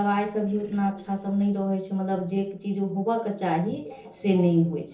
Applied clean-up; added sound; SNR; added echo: neural separator model SepFormer DNS4.